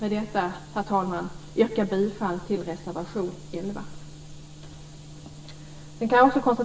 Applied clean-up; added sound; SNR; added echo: none; none; none; reverberation time 0.7 s.